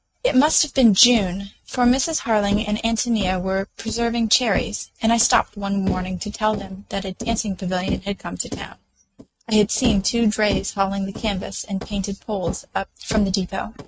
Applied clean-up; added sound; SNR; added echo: neural mask model RNNoise.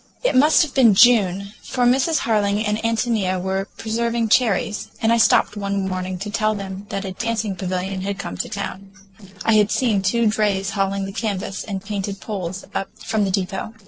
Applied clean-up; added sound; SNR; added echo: neural separator model SepFormer DNS4.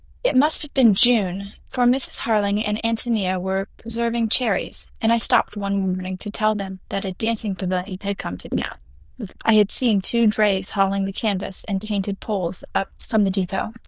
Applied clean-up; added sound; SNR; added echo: neural diffusion model UNIVERSE++.